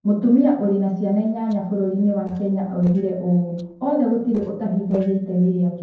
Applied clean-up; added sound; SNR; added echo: neural separator model SepFormer DNS4.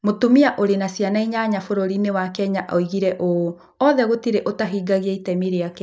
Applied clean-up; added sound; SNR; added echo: none; none; none; none.